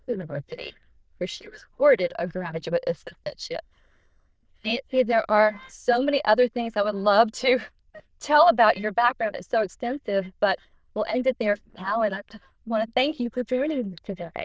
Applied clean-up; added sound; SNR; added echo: neural diffusion model UNIVERSE++.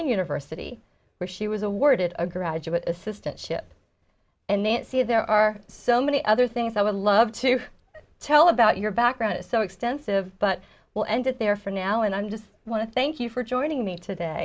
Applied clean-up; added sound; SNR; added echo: none; none; none; none.